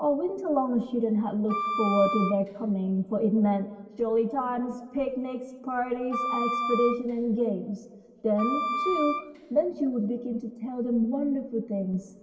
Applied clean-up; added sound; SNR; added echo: none; Wind instrument, woodwind instrument; 4 dB; reverberation time 2.0 s.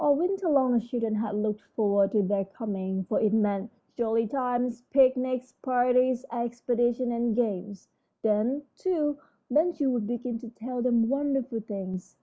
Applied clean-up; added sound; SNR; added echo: none; none; none; none.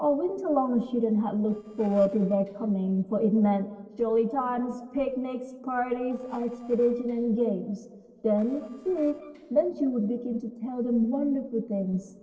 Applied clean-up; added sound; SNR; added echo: neural separator model SepFormer DNS4.